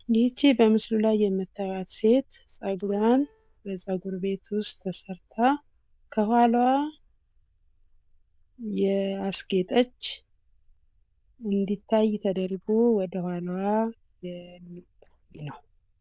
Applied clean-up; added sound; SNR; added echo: neural diffusion model UNIVERSE++.